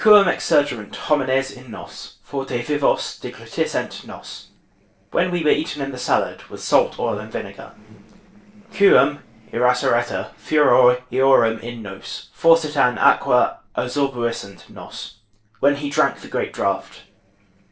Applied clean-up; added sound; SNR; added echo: neural separator model SepFormer DNS4.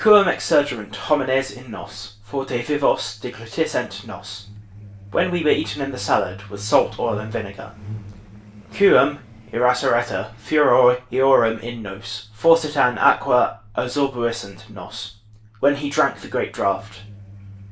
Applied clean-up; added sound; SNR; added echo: none; Truck; 19 dB; reverberation time 0.3 s.